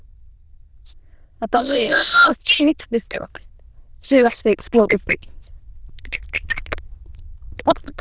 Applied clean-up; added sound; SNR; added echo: neural diffusion model UNIVERSE++.